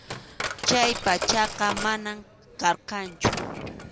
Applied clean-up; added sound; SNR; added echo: none; Coin (dropping); 8 dB; none.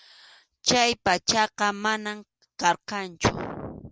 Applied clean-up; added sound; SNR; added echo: none; none; none; none.